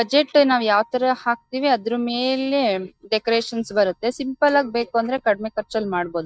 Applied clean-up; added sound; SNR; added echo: neural mask model DeepFilterNet 3.